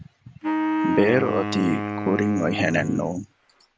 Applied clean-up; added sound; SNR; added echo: none; Wind instrument, woodwind instrument; 3 dB; none.